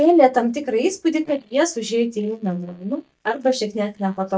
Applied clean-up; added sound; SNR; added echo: neural mask model DeepFilterNet 3.